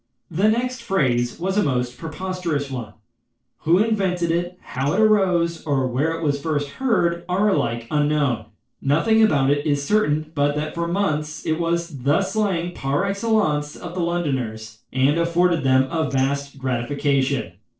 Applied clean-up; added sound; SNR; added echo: neural separator model SepFormer DNS4.